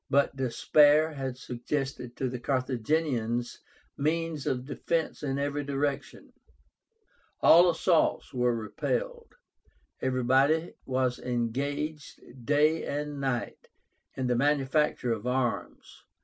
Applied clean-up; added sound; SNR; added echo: none; none; none; none.